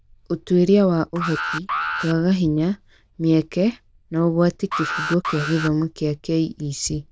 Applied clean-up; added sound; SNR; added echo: neural diffusion model UNIVERSE++.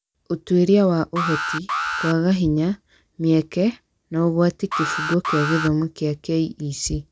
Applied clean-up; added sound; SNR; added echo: none; Alarm; 6 dB; none.